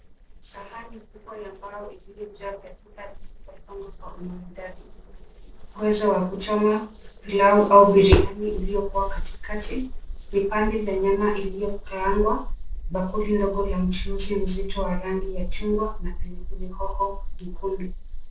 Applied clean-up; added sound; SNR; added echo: neural separator model SepFormer DNS4.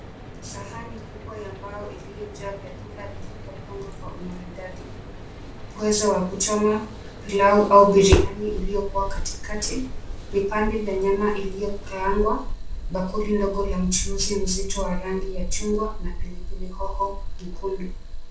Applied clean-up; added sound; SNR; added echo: none; Mechanical fan; 5 dB; reverberation time 0.4 s.